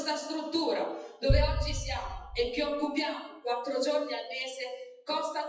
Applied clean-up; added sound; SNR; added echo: classical method WPE with log-MMSE.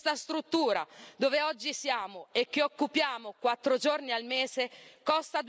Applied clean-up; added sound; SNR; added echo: none; none; none; none.